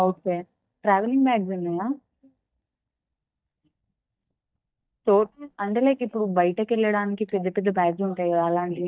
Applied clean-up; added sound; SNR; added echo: neural mask model DeepFilterNet 3.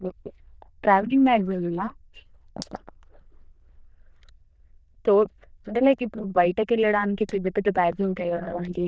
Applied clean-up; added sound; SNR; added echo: neural diffusion model UNIVERSE++.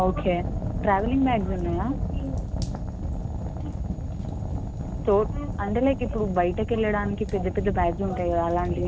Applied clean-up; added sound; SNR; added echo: none; Fire; 3 dB; none.